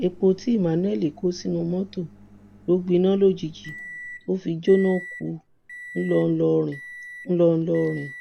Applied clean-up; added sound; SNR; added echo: none; Microwave oven; 19 dB; none.